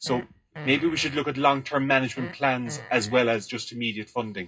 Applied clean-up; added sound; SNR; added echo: classical method WPE with log-MMSE.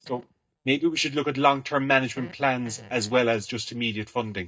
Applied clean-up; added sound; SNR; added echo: neural mask model DeepFilterNet 3.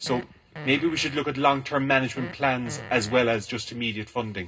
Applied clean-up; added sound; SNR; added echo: none; Fart; 16 dB; reverberation time 0.2 s.